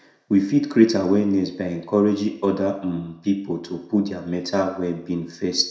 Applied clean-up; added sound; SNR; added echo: none; none; none; reverberation time 0.6 s.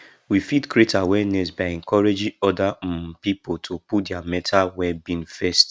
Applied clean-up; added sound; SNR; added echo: none; none; none; none.